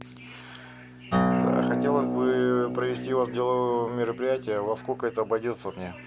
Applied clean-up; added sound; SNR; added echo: none; Acoustic guitar; 2 dB; none.